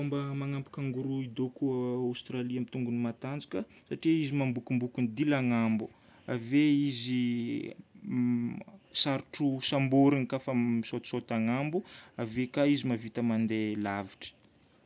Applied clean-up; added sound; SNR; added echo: none; none; none; none.